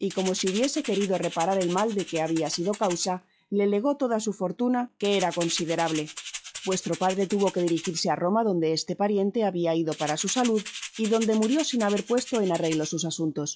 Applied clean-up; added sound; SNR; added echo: classical method log-MMSE.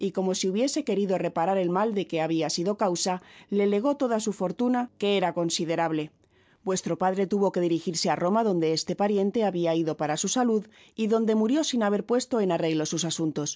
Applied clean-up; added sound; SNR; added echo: none; none; none; none.